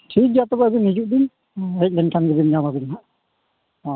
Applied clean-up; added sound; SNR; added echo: none; none; none; none.